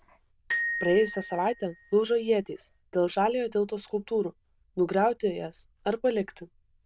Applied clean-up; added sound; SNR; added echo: neural diffusion model UNIVERSE++.